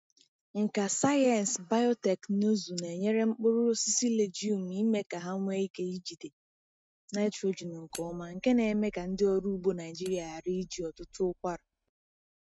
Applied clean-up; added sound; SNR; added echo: neural mask model RNNoise.